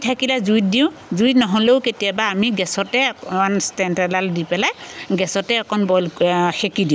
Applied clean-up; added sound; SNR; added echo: none; none; none; none.